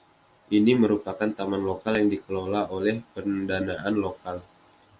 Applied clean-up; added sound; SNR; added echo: none; none; none; none.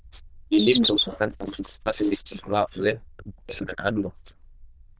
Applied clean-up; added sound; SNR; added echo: neural diffusion model UNIVERSE++.